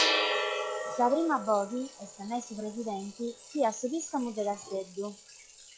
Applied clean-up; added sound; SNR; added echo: classical method log-MMSE.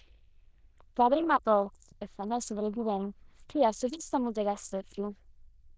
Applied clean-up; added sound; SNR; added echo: neural diffusion model UNIVERSE++.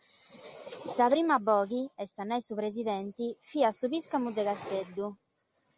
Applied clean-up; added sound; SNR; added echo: none; none; none; none.